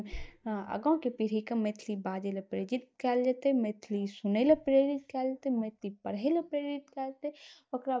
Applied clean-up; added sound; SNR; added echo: neural mask model DeepFilterNet 3.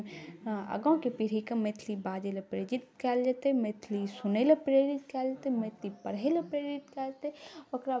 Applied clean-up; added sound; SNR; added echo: none; none; none; none.